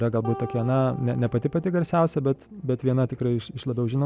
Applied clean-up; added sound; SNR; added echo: none; Acoustic guitar; 17 dB; none.